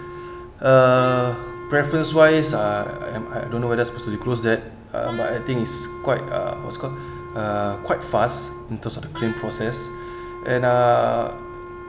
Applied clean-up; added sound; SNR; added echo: none; Wind instrument, woodwind instrument; 13 dB; none.